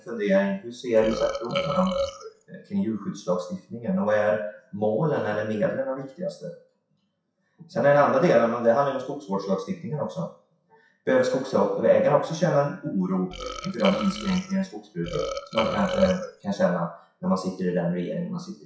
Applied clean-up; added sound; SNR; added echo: classical method WPE with log-MMSE.